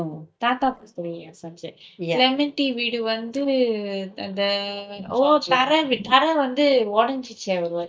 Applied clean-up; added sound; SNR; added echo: neural mask model DeepFilterNet 3.